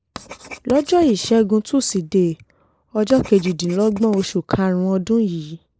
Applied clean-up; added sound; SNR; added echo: neural mask model Resemble Enhance denoiser.